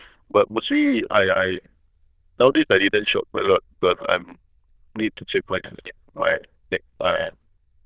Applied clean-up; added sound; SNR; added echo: neural diffusion model UNIVERSE++.